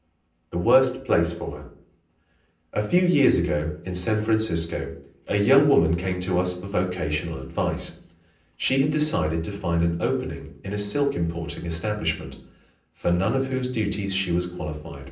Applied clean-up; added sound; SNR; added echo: none; none; none; reverberation time 0.6 s.